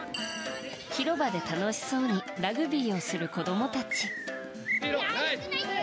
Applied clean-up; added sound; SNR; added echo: none; none; none; none.